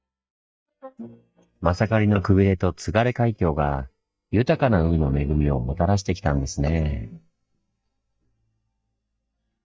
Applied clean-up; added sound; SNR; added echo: neural mask model DeepFilterNet 3.